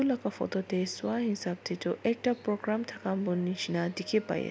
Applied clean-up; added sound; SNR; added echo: none; none; none; none.